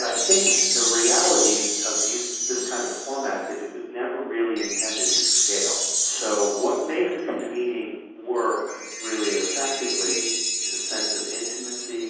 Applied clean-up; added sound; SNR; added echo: none; Chime; -2 dB; reverberation time 1.3 s.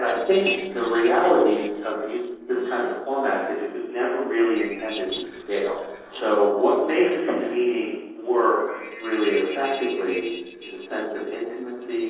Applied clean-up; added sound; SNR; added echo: neural separator model SepFormer DNS4.